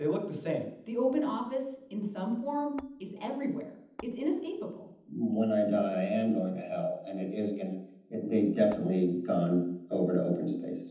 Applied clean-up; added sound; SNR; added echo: none; Tap / Hammer; 17 dB; reverberation time 0.8 s.